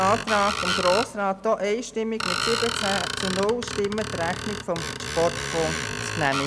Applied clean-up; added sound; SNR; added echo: none; Screech; 4 dB; none.